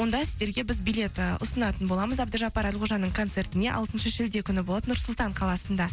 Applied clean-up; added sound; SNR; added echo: none; none; none; none.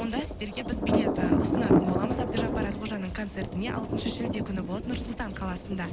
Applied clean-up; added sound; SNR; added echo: none; Thunder; -4 dB; none.